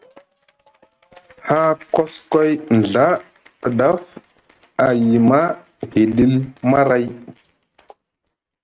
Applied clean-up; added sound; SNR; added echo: neural mask model RNNoise.